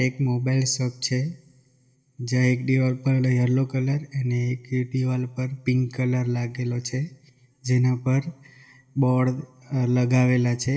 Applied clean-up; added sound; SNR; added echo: none; none; none; reverberation time 0.8 s.